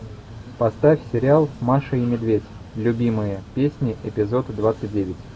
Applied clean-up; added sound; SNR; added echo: none; Train + Mechanical fan; 19 dB; none.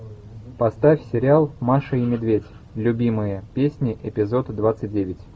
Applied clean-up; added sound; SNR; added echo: none; none; none; none.